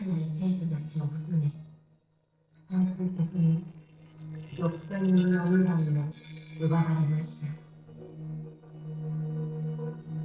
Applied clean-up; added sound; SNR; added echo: neural separator model SepFormer DNS4.